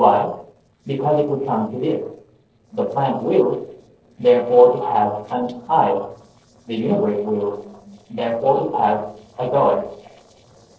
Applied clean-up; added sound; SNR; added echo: neural separator model SepFormer DNS4.